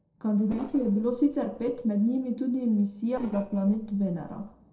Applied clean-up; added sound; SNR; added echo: neural separator model SepFormer DNS4.